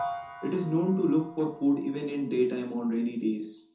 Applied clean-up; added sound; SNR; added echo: none; Piano; 14 dB; reverberation time 0.5 s.